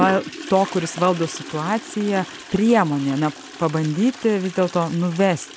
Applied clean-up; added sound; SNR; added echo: none; Toilet flush; 13 dB; none.